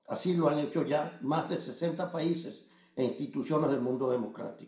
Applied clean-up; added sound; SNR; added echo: none; none; none; reverberation time 0.5 s.